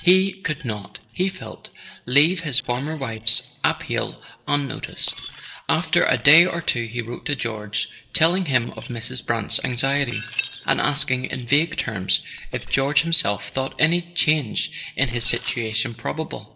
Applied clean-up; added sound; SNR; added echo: neural separator model SepFormer DNS4.